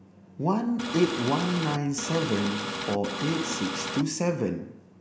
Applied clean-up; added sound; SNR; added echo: none; Printer; 4 dB; none.